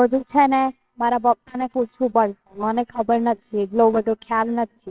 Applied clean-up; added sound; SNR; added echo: neural separator model SepFormer WHAMR!.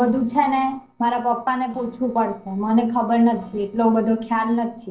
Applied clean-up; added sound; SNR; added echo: neural separator model SepFormer DNS4.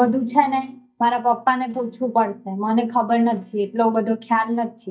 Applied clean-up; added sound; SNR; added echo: neural mask model DeepFilterNet 3.